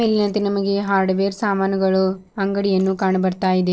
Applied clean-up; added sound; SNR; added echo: neural separator model SepFormer DNS4.